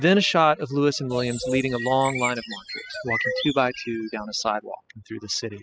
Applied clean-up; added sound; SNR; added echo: classical method spectral subtraction.